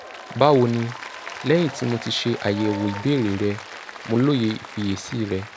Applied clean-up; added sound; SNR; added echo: none; Applause; 14 dB; none.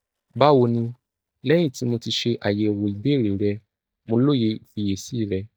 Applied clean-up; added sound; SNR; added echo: neural mask model DeepFilterNet 3.